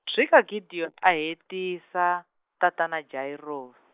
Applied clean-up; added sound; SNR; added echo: neural mask model Resemble Enhance denoiser.